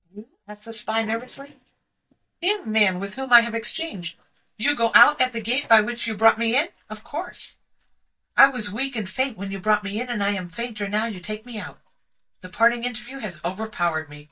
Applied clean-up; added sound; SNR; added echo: neural mask model DeepFilterNet 3.